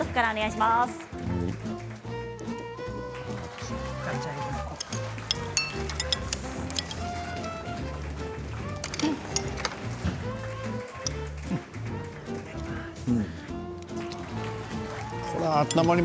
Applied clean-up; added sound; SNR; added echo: none; Applause / Crowd / Cheering; 13 dB; none.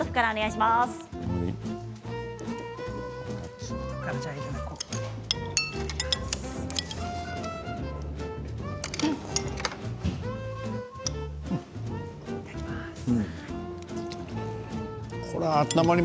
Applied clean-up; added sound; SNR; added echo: none; none; none; none.